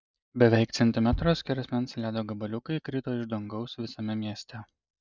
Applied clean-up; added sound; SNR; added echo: neural mask model DeepFilterNet 3.